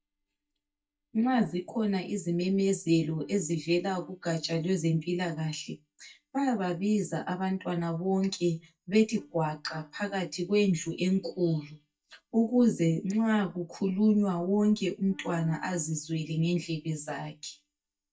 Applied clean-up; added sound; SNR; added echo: neural mask model DeepFilterNet 3.